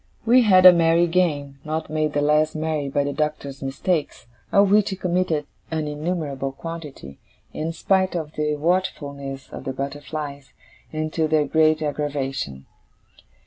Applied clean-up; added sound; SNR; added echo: none; none; none; none.